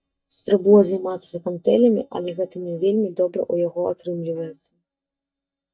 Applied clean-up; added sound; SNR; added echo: neural mask model DeepFilterNet 3.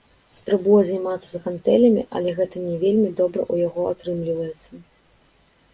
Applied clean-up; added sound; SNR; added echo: none; none; none; none.